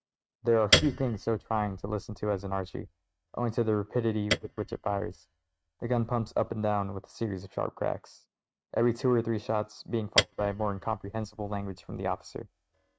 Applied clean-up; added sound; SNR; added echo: neural mask model RNNoise.